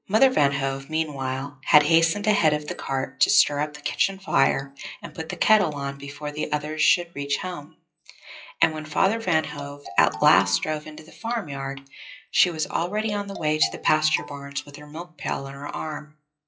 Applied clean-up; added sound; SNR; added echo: classical method WPE with log-MMSE.